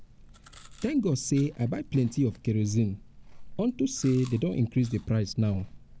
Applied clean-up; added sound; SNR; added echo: none; Chewing, mastication; 19 dB; none.